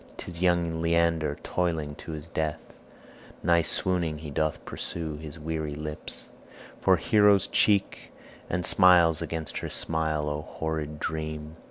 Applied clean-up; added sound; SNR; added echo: none; none; none; none.